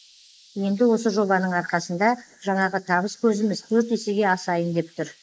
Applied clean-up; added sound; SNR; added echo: neural mask model Resemble Enhance denoiser.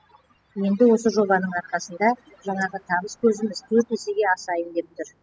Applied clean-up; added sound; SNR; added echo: classical method spectral subtraction.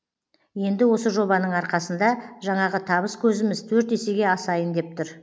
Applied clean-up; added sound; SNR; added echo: none; none; none; none.